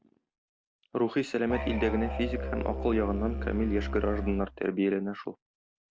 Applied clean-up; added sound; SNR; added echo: none; Musical instrument; 3 dB; none.